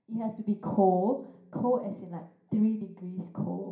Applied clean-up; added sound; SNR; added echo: none; none; none; reverberation time 0.5 s.